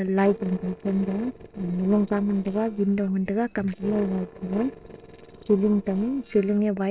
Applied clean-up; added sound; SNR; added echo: neural separator model SepFormer DNS4.